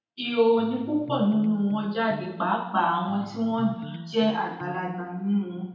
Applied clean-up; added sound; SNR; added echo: none; Electric guitar; 15 dB; reverberation time 0.8 s.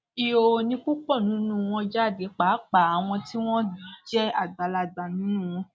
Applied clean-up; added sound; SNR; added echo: none; none; none; none.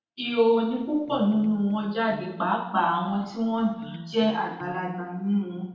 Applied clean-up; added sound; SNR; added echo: neural separator model SepFormer DNS4.